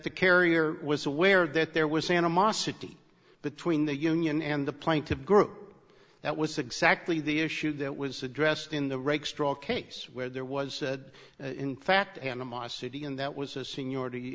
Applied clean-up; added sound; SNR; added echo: none; none; none; none.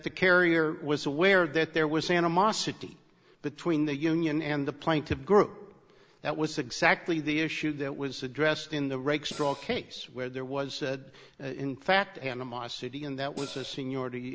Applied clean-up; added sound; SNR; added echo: none; Cymbal; 14 dB; none.